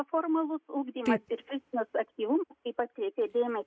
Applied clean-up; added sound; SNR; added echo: none; none; none; none.